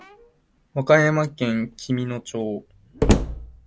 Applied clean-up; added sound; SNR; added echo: none; Slam; 4 dB; none.